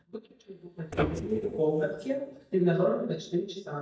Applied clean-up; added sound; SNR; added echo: neural mask model DeepFilterNet 3.